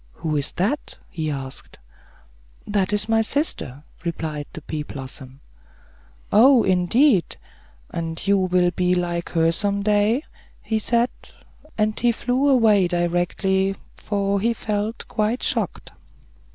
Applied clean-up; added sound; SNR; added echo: none; none; none; none.